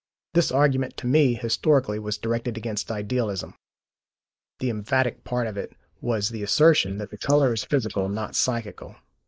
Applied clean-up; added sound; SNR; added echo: neural mask model Resemble Enhance denoiser.